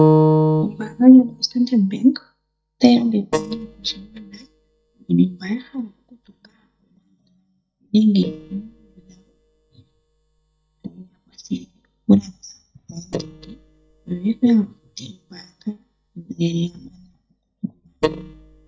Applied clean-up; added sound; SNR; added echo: neural mask model DeepFilterNet 3.